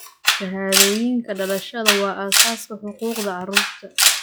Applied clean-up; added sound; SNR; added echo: classical method log-MMSE.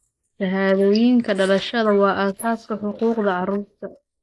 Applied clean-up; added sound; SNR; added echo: neural mask model Resemble Enhance denoiser.